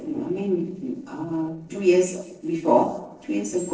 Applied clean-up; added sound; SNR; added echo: neural separator model SepFormer DNS4.